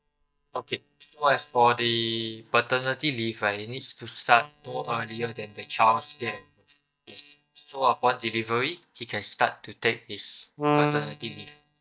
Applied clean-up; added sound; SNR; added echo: neural mask model DeepFilterNet 3.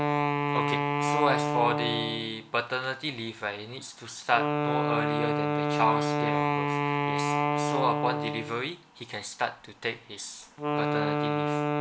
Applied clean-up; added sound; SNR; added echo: none; Wind instrument, woodwind instrument; -3 dB; none.